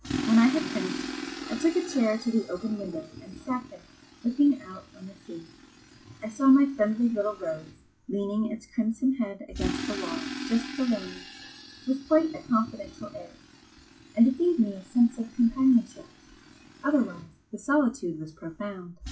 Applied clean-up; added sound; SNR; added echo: classical method WPE with log-MMSE.